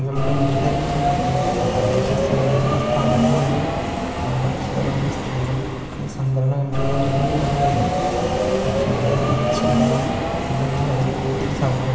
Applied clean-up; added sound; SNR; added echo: none; Subway, metro, underground; -2 dB; reverberation time 1.3 s.